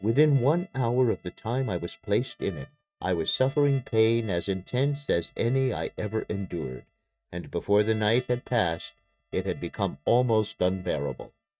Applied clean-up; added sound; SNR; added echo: neural mask model RNNoise.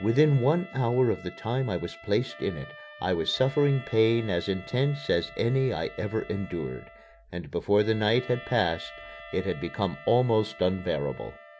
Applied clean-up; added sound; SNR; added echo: none; Wind instrument, woodwind instrument + Wind instrument, woodwind instrument; 19 dB; none.